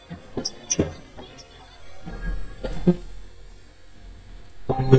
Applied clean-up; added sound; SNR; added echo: neural mask model DeepFilterNet 3.